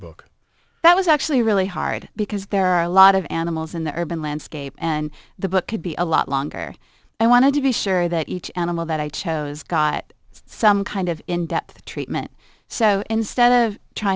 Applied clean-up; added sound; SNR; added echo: none; none; none; none.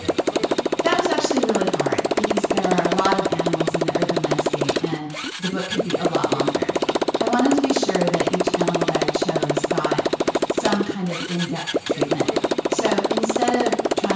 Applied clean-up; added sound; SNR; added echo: none; Motorcycle; -5 dB; reverberation time 0.5 s.